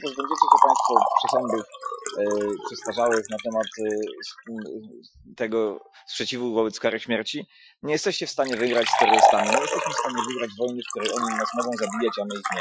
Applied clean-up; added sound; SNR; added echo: classical method Wiener filter.